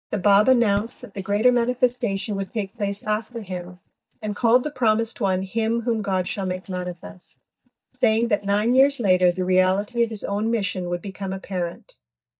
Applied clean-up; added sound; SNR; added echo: neural mask model DeepFilterNet 3.